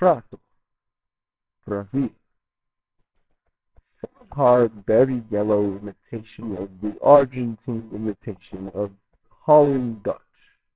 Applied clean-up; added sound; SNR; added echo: neural separator model SepFormer WHAMR!.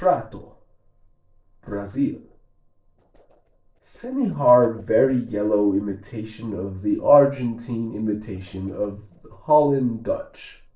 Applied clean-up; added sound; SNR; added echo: neural separator model SepFormer DNS4.